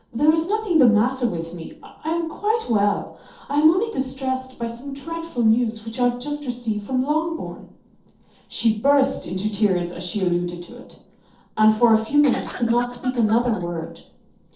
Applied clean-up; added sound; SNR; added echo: neural separator model SepFormer DNS4.